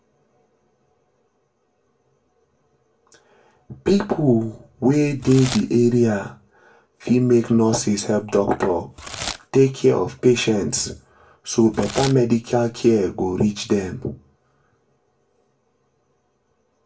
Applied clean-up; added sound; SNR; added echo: none; Packing tape, duct tape / Tearing; 15 dB; reverberation time 0.2 s.